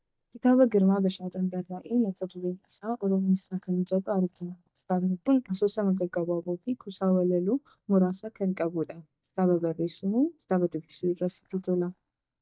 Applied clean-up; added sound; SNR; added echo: neural mask model DeepFilterNet 3.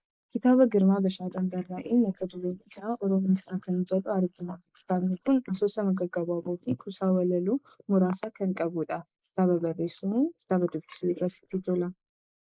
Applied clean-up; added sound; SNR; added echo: neural mask model Resemble Enhance denoiser.